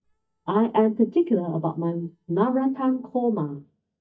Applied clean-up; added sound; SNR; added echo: neural mask model DeepFilterNet 3.